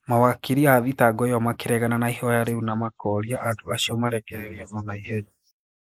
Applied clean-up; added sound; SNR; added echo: neural mask model Resemble Enhance denoiser.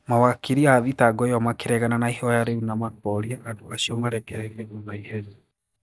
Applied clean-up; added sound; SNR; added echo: neural mask model DeepFilterNet 3.